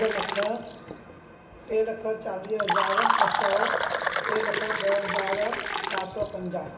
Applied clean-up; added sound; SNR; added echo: none; Fill (with liquid); -2 dB; reverberation time 0.9 s.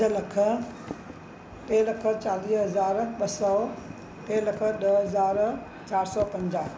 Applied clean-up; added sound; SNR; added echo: none; none; none; none.